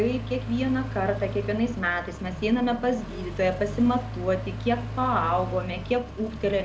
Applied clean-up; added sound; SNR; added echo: none; Accelerating, revving, vroom; 8 dB; none.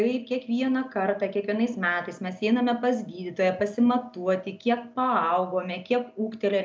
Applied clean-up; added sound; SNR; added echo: none; none; none; none.